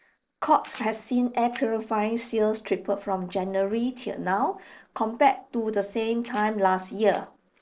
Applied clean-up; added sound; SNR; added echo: neural separator model SepFormer DNS4.